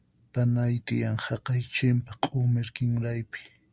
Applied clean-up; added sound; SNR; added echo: none; none; none; none.